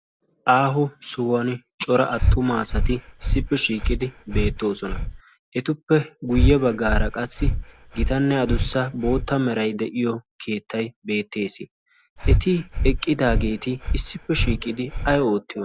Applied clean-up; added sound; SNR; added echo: none; Breathing; 0 dB; none.